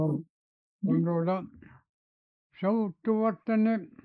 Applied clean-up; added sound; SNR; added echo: neural mask model Resemble Enhance denoiser.